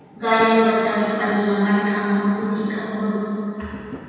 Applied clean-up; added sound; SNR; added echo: none; Fireworks; 20 dB; reverberation time 2.1 s.